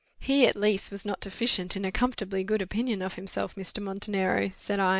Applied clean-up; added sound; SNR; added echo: none; none; none; none.